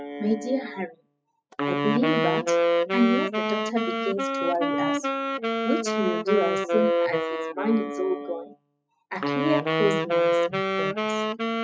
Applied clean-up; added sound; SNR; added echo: classical method spectral subtraction.